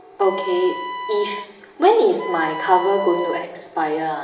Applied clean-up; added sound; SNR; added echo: none; Wind instrument, woodwind instrument; 10 dB; reverberation time 1.1 s.